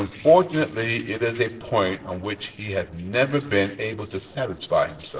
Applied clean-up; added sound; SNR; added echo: neural separator model SepFormer DNS4.